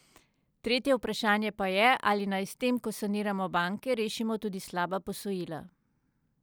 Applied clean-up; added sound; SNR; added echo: none; none; none; none.